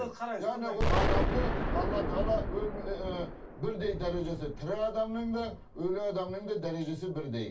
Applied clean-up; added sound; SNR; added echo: none; Explosion; 0 dB; reverberation time 0.2 s.